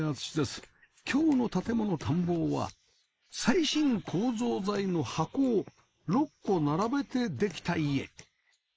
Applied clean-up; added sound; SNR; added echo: neural mask model Resemble Enhance denoiser.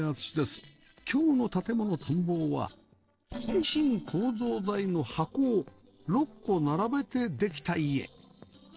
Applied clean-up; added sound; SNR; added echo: neural separator model SepFormer DNS4.